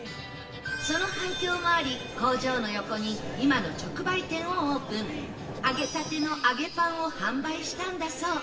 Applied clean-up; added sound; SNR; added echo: none; Vehicle; 11 dB; reverberation time 0.9 s.